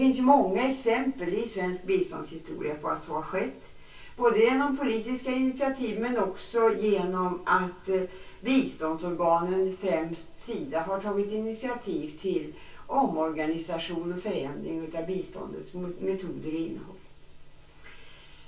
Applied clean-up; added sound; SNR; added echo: none; none; none; reverberation time 0.2 s.